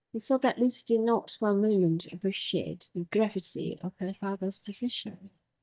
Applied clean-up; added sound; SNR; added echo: neural mask model DeepFilterNet 3.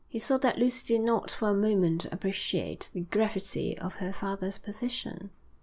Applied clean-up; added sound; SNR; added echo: none; none; none; none.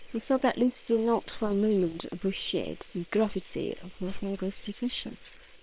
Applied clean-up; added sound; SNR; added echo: neural separator model SepFormer WHAM!.